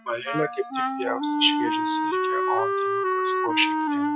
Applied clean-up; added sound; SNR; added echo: classical method log-MMSE.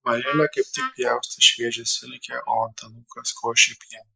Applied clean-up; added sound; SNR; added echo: neural mask model Resemble Enhance denoiser.